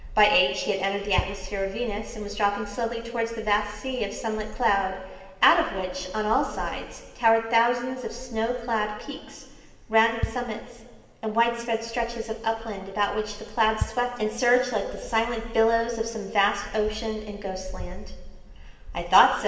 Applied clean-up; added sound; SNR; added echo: none; Bass drum; 13 dB; reverberation time 1.4 s.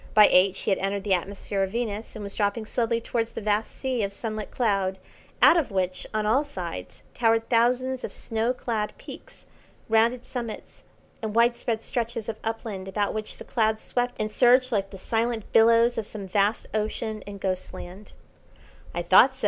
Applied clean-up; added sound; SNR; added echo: none; none; none; none.